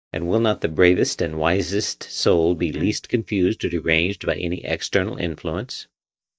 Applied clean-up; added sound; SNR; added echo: neural mask model DeepFilterNet 3.